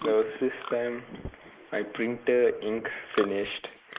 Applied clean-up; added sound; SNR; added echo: neural mask model Resemble Enhance denoiser.